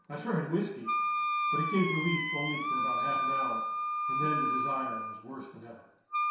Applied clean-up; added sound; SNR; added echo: none; Wind instrument, woodwind instrument; -3 dB; reverberation time 0.7 s.